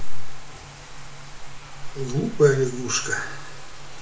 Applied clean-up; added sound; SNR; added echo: none; Bathtub (filling or washing); 15 dB; reverberation time 0.4 s.